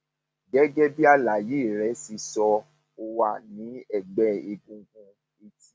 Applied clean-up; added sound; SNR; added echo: none; none; none; none.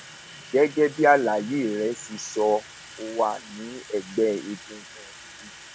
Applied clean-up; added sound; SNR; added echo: none; Sink (filling or washing) / Water tap, faucet; 18 dB; none.